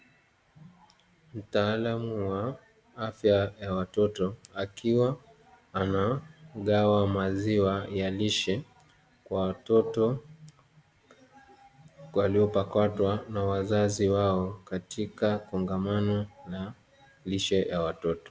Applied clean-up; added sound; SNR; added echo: none; none; none; none.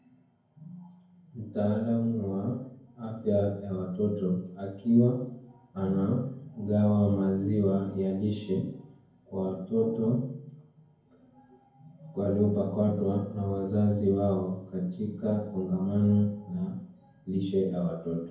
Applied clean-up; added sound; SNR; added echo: none; none; none; reverberation time 0.9 s.